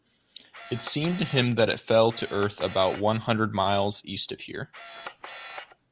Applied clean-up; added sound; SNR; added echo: none; Camera; 17 dB; none.